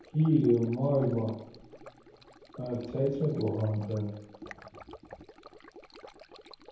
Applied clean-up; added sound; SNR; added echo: none; Stream; 19 dB; reverberation time 0.9 s.